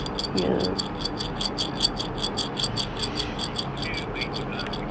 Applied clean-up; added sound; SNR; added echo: none; Glass; 3 dB; none.